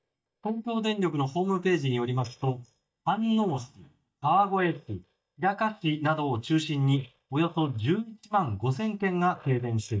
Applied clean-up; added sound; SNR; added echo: neural mask model DeepFilterNet 3.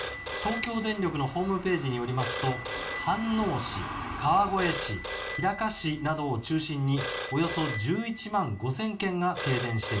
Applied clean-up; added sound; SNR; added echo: none; Telephone; 3 dB; reverberation time 0.2 s.